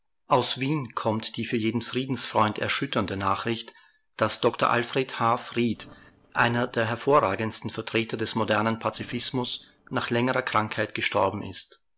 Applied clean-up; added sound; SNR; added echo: neural separator model SepFormer DNS4.